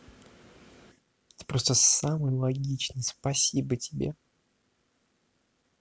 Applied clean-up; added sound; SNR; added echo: none; none; none; none.